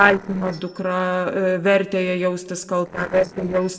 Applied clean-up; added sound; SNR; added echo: neural separator model SepFormer DNS4.